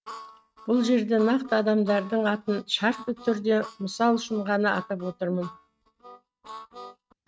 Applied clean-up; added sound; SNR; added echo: neural mask model RNNoise.